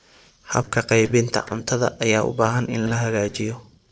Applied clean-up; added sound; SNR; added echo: neural separator model SepFormer DNS4.